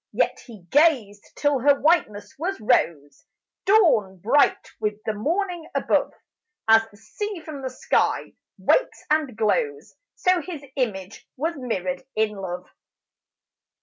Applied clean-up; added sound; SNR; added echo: none; none; none; none.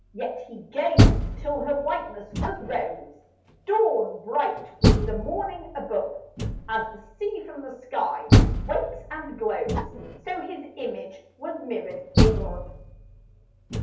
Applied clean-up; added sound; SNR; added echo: none; Door; -4 dB; reverberation time 0.8 s.